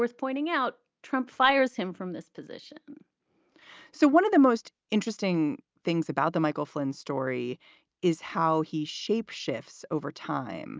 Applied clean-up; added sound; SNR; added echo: none; none; none; none.